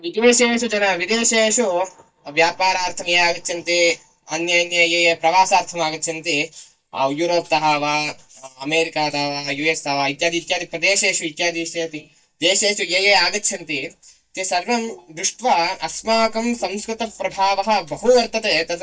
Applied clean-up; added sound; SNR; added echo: neural mask model DeepFilterNet 3.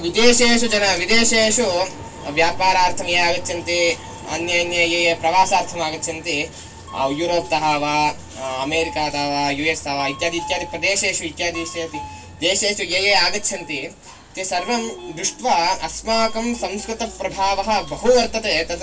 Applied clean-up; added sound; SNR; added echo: none; Subway, metro, underground; 17 dB; reverberation time 0.2 s.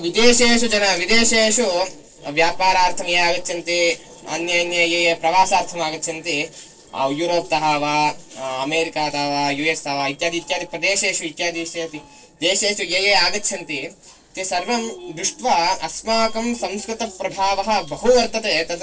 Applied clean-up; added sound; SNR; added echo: neural separator model SepFormer DNS4.